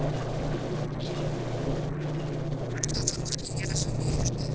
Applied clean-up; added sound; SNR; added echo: neural separator model SepFormer DNS4.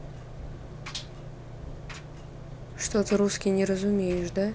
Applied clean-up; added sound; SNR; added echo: none; Engine; 11 dB; none.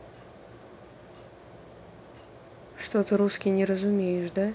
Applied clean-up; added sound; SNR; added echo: none; none; none; none.